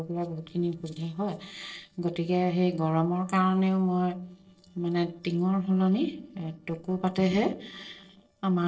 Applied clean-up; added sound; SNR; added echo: neural separator model SepFormer DNS4.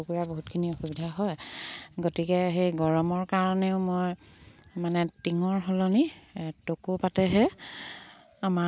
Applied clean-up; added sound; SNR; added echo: none; none; none; none.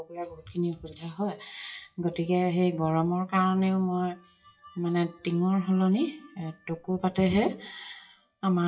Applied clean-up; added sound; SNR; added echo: classical method WPE with log-MMSE.